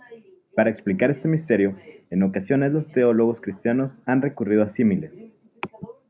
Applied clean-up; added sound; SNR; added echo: none; none; none; none.